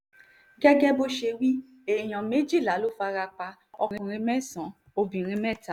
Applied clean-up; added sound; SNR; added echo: none; none; none; none.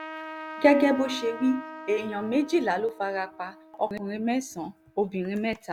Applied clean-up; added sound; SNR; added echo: none; Trumpet; 15 dB; none.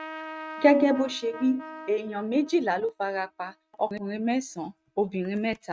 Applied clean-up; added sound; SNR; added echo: neural mask model RNNoise.